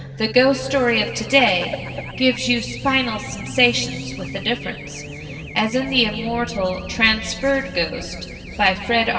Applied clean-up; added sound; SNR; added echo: none; Race car, auto racing / Alarm; 11 dB; reverberation time 2.1 s.